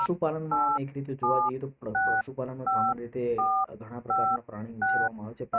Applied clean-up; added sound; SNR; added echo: neural mask model RNNoise.